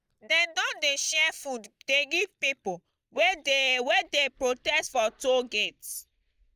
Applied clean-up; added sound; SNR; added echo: neural mask model DeepFilterNet 3.